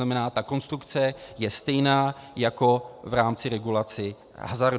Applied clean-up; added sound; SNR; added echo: none; none; none; none.